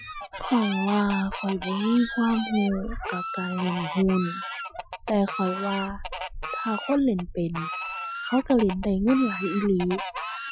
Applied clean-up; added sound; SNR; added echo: classical method Wiener filter.